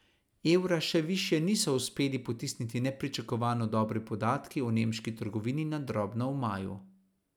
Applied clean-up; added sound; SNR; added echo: none; none; none; none.